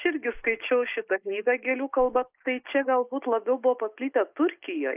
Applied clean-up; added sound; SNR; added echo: neural mask model Resemble Enhance denoiser.